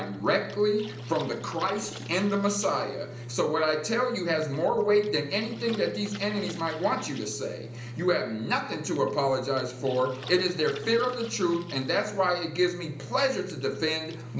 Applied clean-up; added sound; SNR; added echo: none; Water / Splash, splatter; 20 dB; reverberation time 0.5 s.